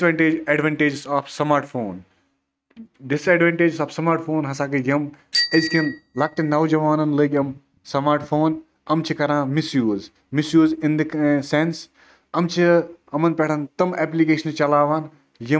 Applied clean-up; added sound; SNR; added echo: neural mask model RNNoise.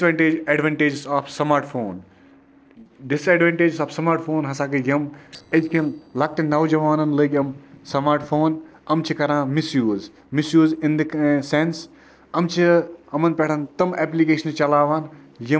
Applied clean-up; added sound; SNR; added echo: neural separator model SepFormer DNS4.